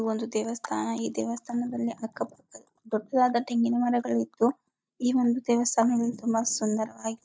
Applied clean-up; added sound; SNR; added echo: neural mask model DeepFilterNet 3.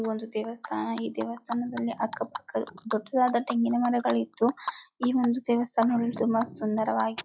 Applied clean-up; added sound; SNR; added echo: classical method log-MMSE.